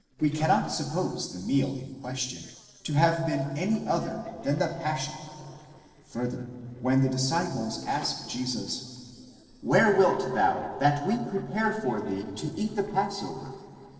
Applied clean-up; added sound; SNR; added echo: neural separator model SepFormer DNS4.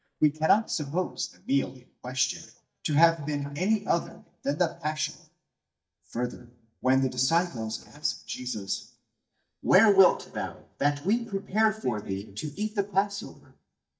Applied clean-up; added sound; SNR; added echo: neural mask model DeepFilterNet 3.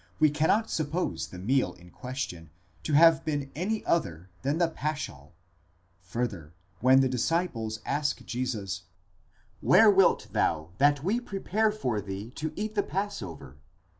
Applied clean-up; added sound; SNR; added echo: none; none; none; none.